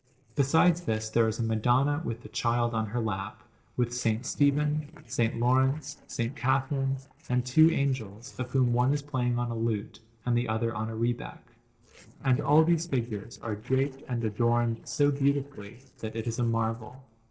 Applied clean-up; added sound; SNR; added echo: neural separator model SepFormer DNS4.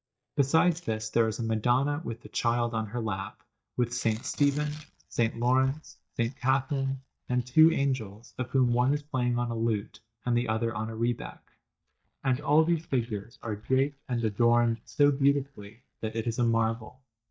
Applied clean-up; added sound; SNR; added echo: neural mask model DeepFilterNet 3.